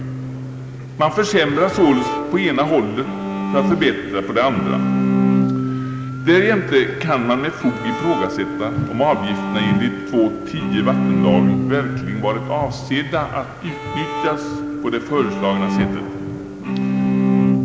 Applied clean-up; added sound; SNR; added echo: none; Bowed string instrument; 1 dB; none.